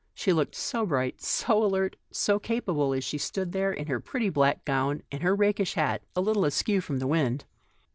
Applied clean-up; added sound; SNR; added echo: none; none; none; none.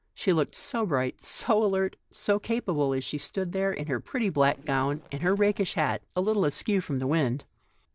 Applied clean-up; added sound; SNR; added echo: neural separator model SepFormer DNS4.